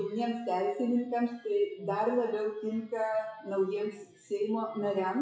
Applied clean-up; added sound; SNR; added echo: classical method WPE with log-MMSE.